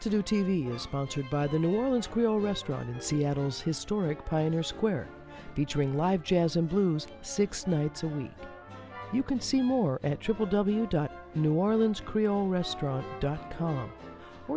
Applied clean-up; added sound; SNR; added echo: none; none; none; none.